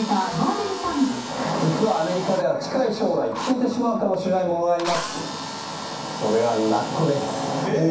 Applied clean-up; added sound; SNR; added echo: none; Drill; 12 dB; reverberation time 0.7 s.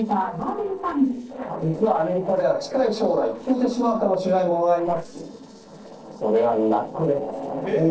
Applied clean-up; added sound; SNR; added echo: neural separator model SepFormer DNS4.